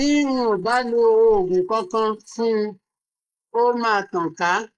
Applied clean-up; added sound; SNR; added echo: neural mask model Resemble Enhance denoiser.